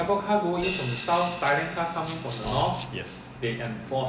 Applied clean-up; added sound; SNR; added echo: none; Crash cymbal + Rattle / Rattle (instrument); 10 dB; none.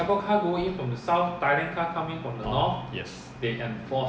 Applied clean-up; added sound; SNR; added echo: none; none; none; none.